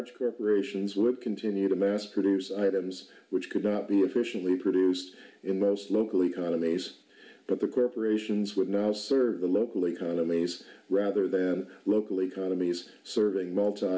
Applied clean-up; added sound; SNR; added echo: none; none; none; none.